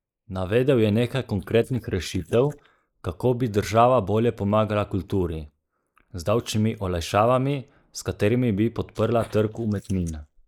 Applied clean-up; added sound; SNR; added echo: neural mask model Resemble Enhance denoiser.